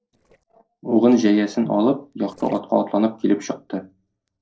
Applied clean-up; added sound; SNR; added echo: neural separator model SepFormer DNS4.